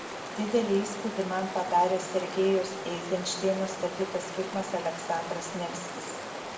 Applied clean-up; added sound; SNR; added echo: none; Stream; 8 dB; reverberation time 0.7 s.